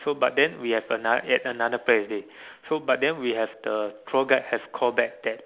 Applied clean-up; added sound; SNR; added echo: none; none; none; none.